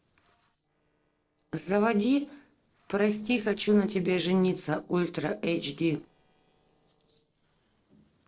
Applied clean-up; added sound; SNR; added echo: neural separator model SepFormer DNS4.